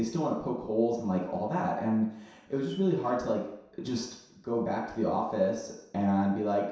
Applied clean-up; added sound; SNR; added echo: none; none; none; reverberation time 0.7 s.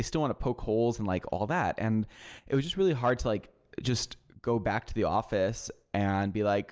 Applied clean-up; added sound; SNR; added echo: none; none; none; none.